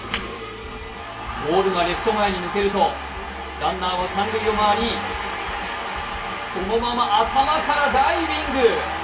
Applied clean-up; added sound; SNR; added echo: none; none; none; reverberation time 0.3 s.